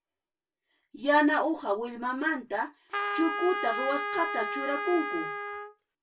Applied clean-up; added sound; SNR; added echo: none; Trumpet; 3 dB; reverberation time 0.1 s.